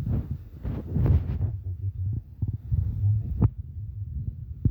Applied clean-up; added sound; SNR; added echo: none; none; none; none.